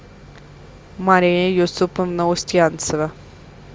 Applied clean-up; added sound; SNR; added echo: none; none; none; none.